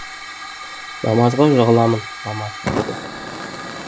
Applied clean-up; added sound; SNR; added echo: none; Hiss / Fire; 10 dB; none.